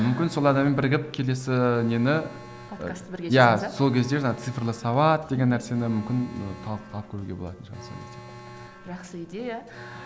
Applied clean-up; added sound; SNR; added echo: none; Alarm; 20 dB; none.